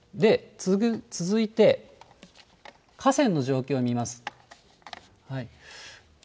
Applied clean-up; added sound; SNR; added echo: none; none; none; none.